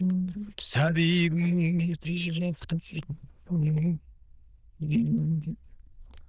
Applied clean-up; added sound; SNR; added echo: neural diffusion model UNIVERSE++.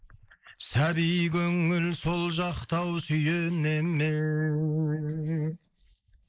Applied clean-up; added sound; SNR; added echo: neural mask model Resemble Enhance denoiser.